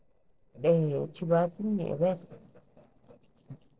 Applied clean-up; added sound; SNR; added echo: neural separator model SepFormer DNS4.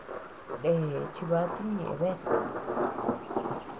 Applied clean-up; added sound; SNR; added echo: none; Thunder; 1 dB; reverberation time 1.1 s.